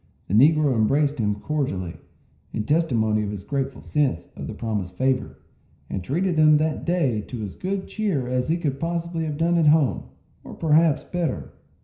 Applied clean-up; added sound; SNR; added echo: none; none; none; reverberation time 0.5 s.